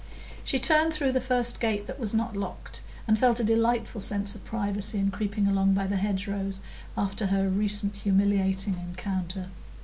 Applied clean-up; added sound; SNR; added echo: none; none; none; none.